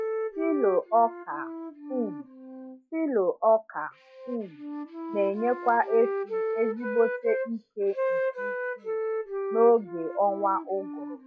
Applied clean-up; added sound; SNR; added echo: classical method log-MMSE.